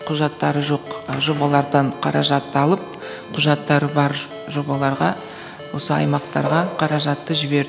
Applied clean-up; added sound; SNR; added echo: none; Ringtone; 16 dB; none.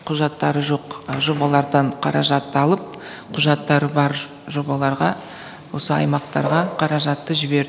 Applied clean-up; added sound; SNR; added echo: none; none; none; none.